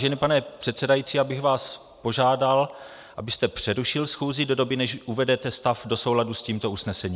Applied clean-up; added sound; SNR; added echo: none; none; none; none.